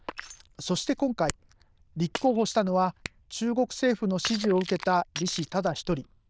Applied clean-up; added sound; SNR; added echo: neural diffusion model UNIVERSE++.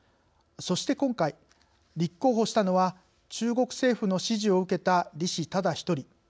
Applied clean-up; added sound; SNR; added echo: none; none; none; none.